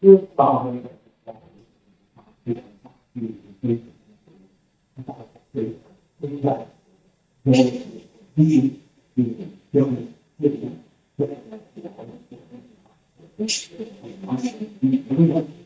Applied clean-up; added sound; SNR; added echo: neural mask model DeepFilterNet 3.